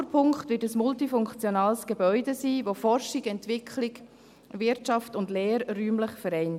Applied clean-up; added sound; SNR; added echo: none; none; none; none.